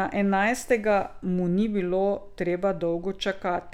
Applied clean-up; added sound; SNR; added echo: none; none; none; none.